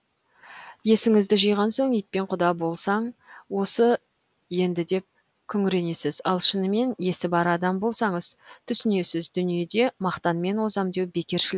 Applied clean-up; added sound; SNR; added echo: none; none; none; none.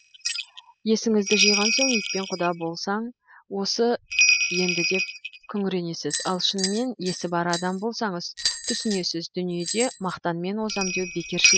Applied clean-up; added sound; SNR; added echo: classical method spectral subtraction.